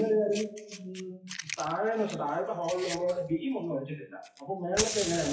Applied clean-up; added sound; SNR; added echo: classical method WPE with log-MMSE.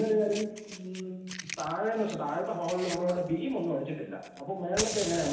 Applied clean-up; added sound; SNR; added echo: none; Fire; 11 dB; reverberation time 0.9 s.